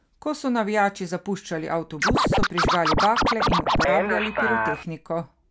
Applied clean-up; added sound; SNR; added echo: none; Scratching (performance technique); -4 dB; none.